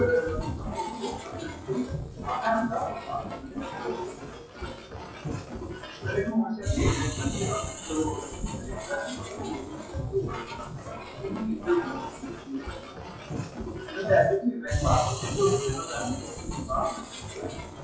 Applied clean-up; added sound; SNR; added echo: classical method WPE with log-MMSE.